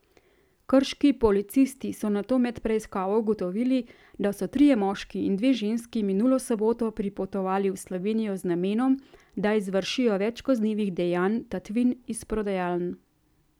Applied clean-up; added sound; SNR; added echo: none; none; none; none.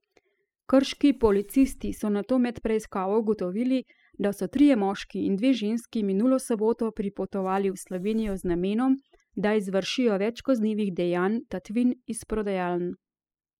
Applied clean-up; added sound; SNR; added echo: classical method spectral subtraction.